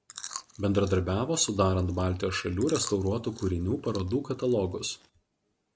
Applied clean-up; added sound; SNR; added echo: none; Chewing, mastication; 18 dB; none.